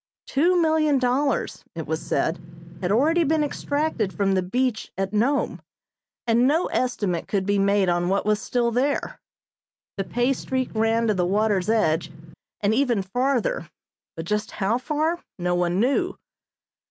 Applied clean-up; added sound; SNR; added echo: none; Engine; 16 dB; none.